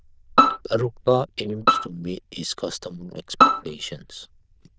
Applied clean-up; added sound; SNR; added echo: neural diffusion model UNIVERSE++.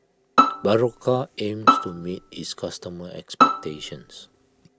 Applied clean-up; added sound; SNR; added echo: none; Bowed string instrument; -4 dB; none.